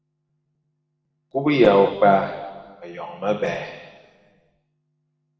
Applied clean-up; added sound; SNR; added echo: none; none; none; reverberation time 1.5 s.